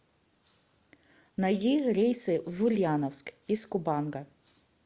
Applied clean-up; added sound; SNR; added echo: none; none; none; none.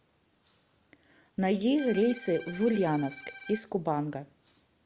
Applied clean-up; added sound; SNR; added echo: none; Bowed string instrument; 17 dB; none.